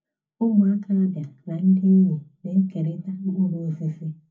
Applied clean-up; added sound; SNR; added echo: none; none; none; reverberation time 0.3 s.